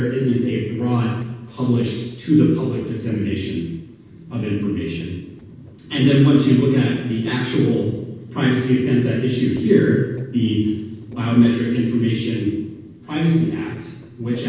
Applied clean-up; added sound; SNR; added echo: neural separator model SepFormer DNS4.